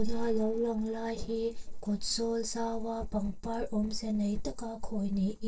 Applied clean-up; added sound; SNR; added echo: neural separator model SepFormer DNS4.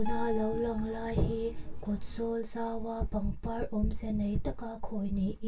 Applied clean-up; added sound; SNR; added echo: none; Keyboard (musical); 12 dB; reverberation time 0.1 s.